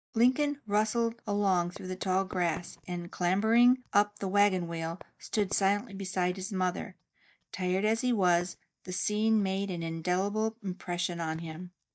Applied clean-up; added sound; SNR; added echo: neural mask model DeepFilterNet 3.